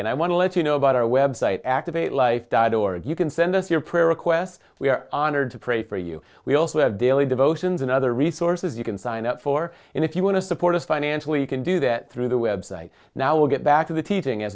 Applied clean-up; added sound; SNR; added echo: none; none; none; none.